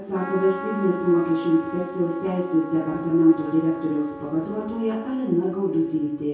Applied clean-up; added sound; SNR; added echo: none; Trumpet; 13 dB; reverberation time 0.6 s.